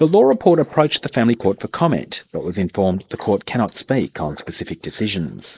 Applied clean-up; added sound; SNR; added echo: neural mask model Resemble Enhance denoiser.